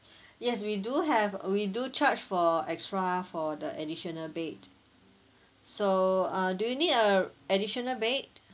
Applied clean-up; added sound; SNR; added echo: none; none; none; none.